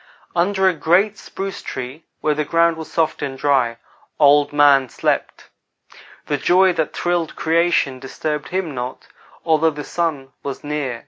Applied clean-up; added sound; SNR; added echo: none; none; none; none.